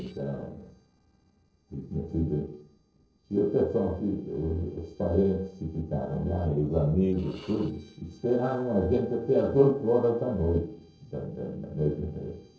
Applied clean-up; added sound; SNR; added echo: neural separator model SepFormer DNS4.